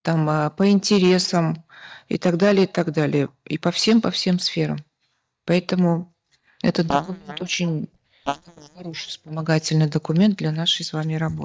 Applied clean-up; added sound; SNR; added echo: neural mask model DeepFilterNet 3.